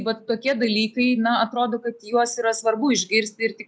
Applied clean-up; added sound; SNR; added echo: none; none; none; none.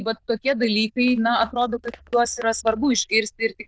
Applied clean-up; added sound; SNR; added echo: neural diffusion model UNIVERSE++.